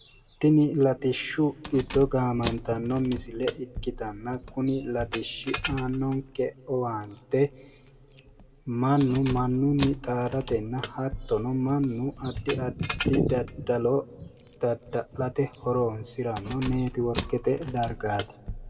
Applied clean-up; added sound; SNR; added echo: none; Keys jangling; 11 dB; reverberation time 0.7 s.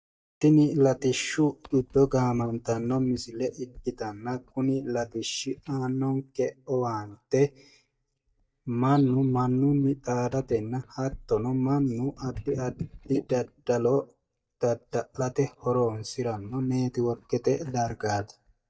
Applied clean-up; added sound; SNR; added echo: neural mask model DeepFilterNet 3.